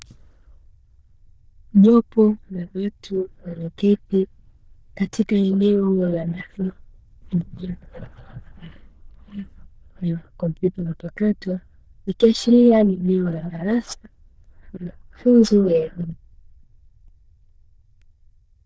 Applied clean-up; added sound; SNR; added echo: neural diffusion model UNIVERSE++.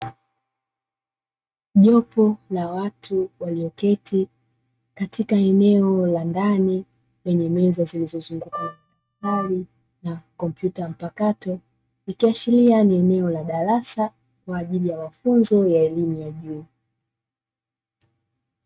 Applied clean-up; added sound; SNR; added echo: neural mask model RNNoise.